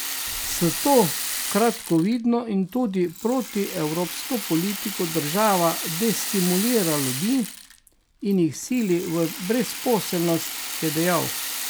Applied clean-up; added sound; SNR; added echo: none; Rattle (instrument); 7 dB; none.